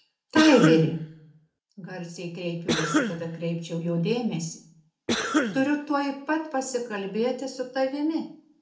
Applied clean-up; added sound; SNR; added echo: none; Cough; 2 dB; reverberation time 0.4 s.